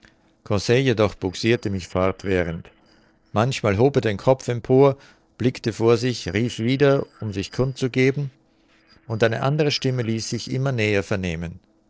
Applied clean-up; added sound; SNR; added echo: neural separator model SepFormer DNS4.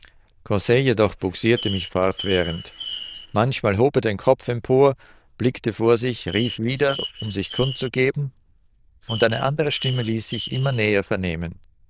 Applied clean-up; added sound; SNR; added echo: neural diffusion model UNIVERSE++.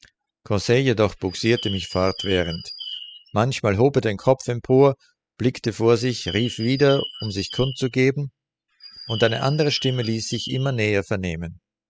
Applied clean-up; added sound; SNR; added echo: classical method spectral subtraction.